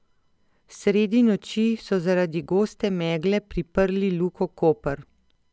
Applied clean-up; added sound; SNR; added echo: none; none; none; none.